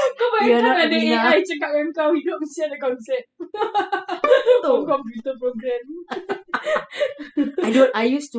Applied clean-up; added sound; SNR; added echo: classical method spectral subtraction.